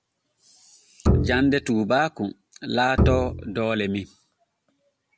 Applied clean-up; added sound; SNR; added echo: none; Bowed string instrument; -1 dB; none.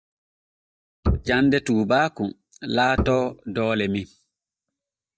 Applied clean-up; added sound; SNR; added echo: neural mask model DeepFilterNet 3.